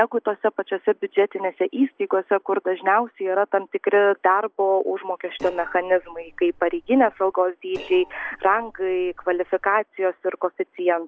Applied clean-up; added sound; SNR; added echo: neural separator model SepFormer DNS4.